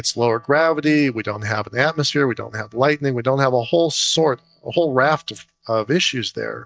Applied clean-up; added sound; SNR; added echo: neural mask model DeepFilterNet 3.